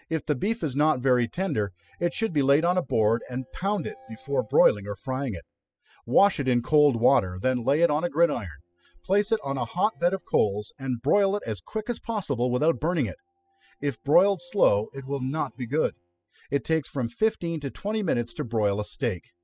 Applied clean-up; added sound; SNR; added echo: classical method spectral subtraction.